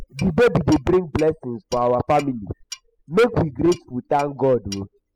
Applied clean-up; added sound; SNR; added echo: classical method spectral subtraction.